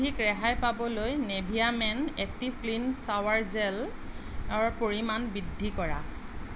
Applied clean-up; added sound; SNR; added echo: none; none; none; none.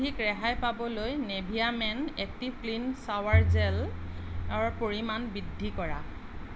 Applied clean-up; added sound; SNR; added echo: none; Bowed string instrument; -1 dB; none.